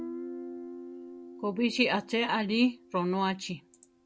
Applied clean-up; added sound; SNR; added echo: none; Guitar; 13 dB; none.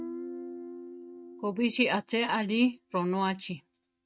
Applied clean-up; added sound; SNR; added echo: neural mask model RNNoise.